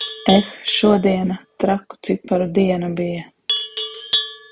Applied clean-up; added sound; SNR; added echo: none; Livestock, farm animals, working animals; 8 dB; none.